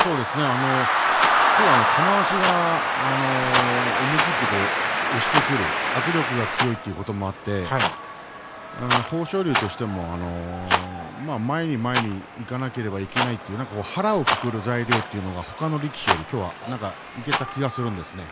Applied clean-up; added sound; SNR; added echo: none; Rattle; 6 dB; none.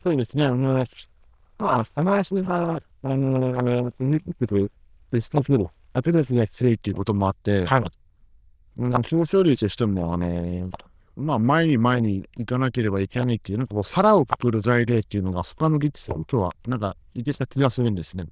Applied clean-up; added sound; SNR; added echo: neural diffusion model UNIVERSE++.